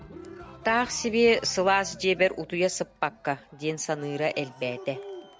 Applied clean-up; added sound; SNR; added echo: none; Cheering; 18 dB; none.